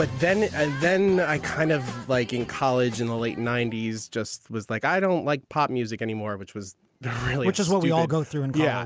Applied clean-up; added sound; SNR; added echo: none; none; none; none.